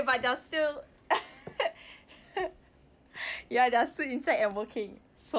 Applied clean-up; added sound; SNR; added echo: none; none; none; none.